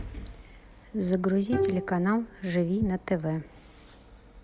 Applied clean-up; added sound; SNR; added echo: none; Bowed string instrument; 7 dB; none.